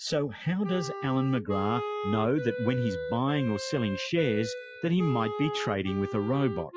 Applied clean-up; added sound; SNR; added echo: classical method Wiener filter.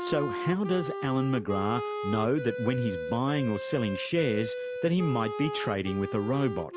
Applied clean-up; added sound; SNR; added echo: none; Wind instrument, woodwind instrument; 6 dB; none.